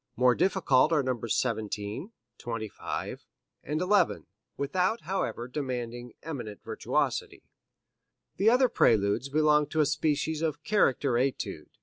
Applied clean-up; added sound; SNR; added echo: none; none; none; none.